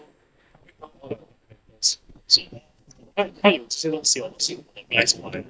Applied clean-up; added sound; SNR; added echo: neural mask model DeepFilterNet 3.